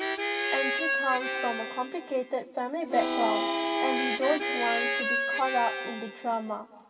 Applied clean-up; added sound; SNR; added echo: none; Harmonica; -1 dB; reverberation time 2.1 s.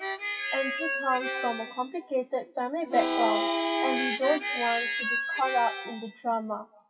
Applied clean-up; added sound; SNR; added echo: classical method WPE with log-MMSE.